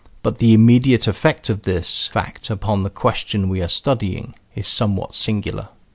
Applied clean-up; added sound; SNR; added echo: none; none; none; none.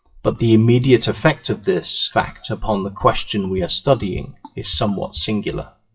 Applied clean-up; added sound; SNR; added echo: classical method WPE with log-MMSE.